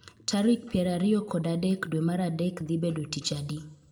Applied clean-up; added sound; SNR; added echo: none; none; none; reverberation time 0.4 s.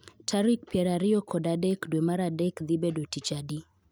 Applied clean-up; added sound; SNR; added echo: none; none; none; none.